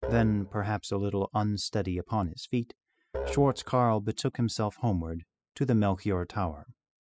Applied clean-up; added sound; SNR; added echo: classical method spectral subtraction.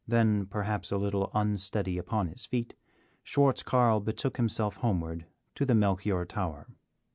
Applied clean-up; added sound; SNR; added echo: none; none; none; none.